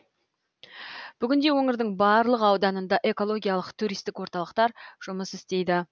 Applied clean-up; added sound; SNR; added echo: none; none; none; none.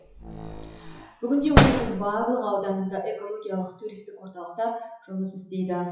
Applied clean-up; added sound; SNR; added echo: classical method WPE with log-MMSE.